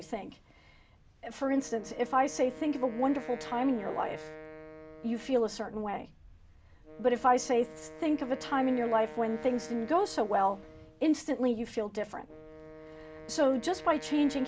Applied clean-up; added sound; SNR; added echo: none; Wind instrument, woodwind instrument; 16 dB; none.